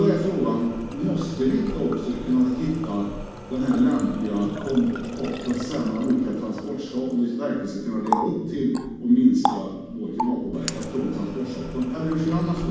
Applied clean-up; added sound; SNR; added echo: none; Water tap, faucet; 10 dB; reverberation time 1.2 s.